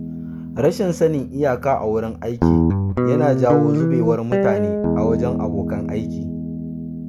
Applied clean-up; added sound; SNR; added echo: none; Guitar; -1 dB; none.